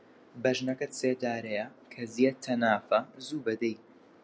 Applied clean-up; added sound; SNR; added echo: none; none; none; none.